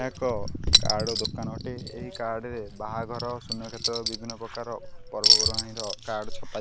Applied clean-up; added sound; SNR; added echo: none; Chink, clink; -5 dB; none.